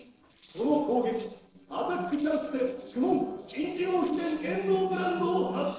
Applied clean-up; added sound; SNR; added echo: neural separator model SepFormer DNS4.